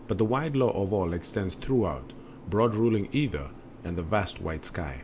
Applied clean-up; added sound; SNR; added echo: none; Boat, Water vehicle; 19 dB; none.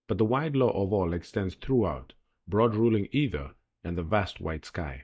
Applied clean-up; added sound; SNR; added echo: neural mask model DeepFilterNet 3.